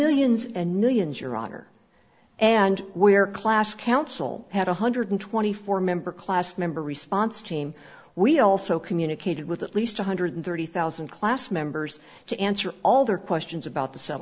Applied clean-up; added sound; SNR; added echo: none; none; none; none.